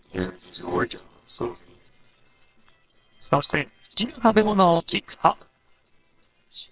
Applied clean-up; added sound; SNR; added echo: neural separator model SepFormer WHAMR!.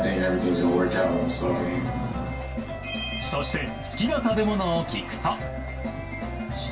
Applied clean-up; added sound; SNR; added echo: none; Crowd; 17 dB; reverberation time 0.2 s.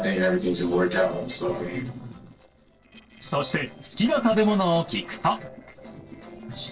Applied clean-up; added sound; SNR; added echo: neural separator model SepFormer DNS4.